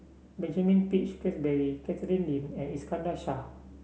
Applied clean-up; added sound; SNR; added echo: none; none; none; none.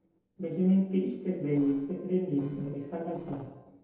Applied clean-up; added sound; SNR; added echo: neural separator model SepFormer DNS4.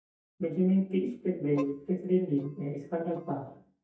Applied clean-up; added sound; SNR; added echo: neural mask model DeepFilterNet 3.